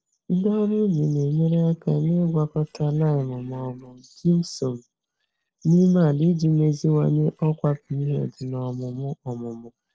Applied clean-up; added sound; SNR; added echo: neural separator model SepFormer DNS4.